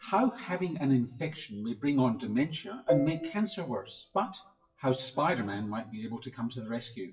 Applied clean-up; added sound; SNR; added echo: classical method WPE with log-MMSE.